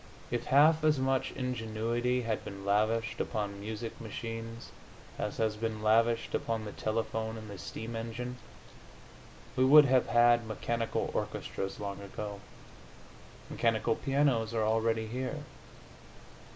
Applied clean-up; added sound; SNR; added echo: none; none; none; none.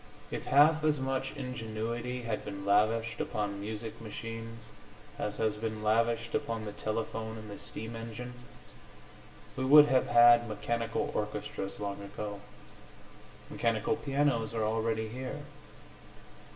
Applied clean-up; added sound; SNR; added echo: none; none; none; reverberation time 0.7 s.